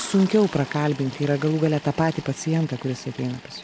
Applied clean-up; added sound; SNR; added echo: none; Toilet flush; 16 dB; none.